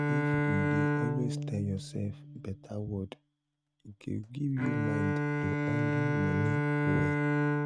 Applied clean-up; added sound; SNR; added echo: neural mask model RNNoise.